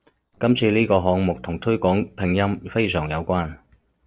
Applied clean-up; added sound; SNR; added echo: neural separator model SepFormer DNS4.